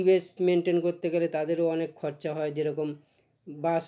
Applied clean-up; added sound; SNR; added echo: none; none; none; none.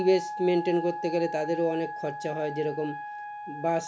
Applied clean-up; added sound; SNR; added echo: none; Wind instrument, woodwind instrument; 8 dB; none.